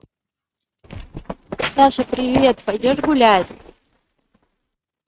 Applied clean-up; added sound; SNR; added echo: neural mask model RNNoise.